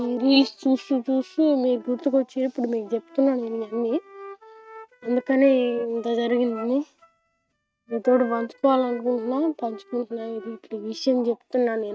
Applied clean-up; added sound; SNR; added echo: neural mask model RNNoise.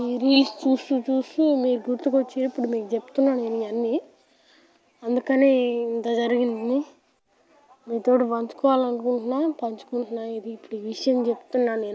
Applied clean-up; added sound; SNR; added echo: none; none; none; none.